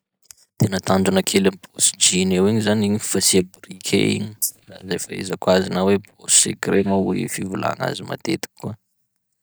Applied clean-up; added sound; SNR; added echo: neural mask model DeepFilterNet 3.